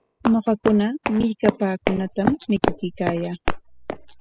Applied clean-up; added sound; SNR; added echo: classical method spectral subtraction.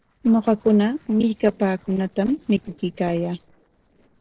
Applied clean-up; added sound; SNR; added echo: neural separator model SepFormer DNS4.